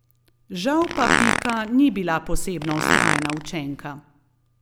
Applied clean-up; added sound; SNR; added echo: none; Fart; 0 dB; none.